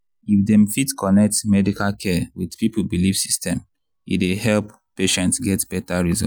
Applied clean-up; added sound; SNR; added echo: none; none; none; none.